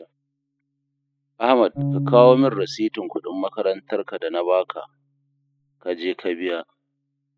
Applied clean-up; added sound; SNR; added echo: classical method spectral subtraction.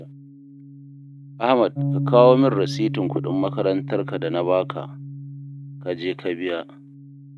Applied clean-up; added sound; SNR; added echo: neural mask model RNNoise.